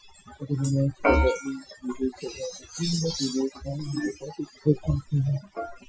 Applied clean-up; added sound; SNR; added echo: classical method Wiener filter.